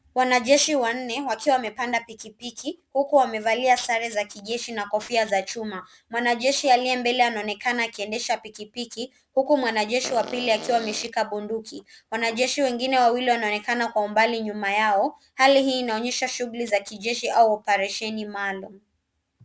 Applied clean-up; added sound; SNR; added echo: none; Fart; 12 dB; none.